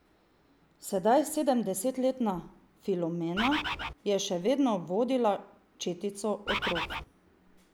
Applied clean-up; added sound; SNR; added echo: none; Bird; 2 dB; none.